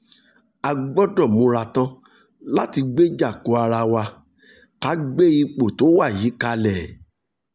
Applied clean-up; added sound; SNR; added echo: none; none; none; none.